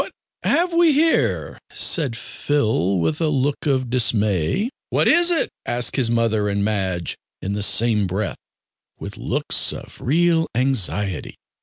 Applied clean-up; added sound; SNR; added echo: none; none; none; none.